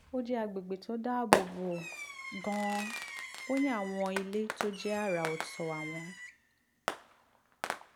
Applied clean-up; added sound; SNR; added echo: none; Fireworks; 2 dB; none.